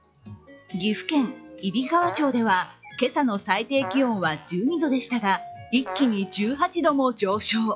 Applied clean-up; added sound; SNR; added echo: classical method log-MMSE.